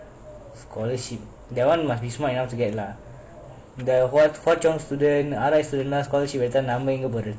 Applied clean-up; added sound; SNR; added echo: none; none; none; none.